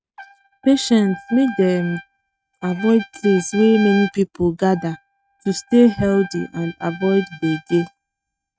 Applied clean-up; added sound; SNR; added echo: neural mask model RNNoise.